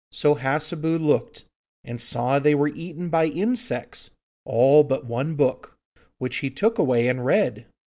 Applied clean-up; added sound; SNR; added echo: none; none; none; none.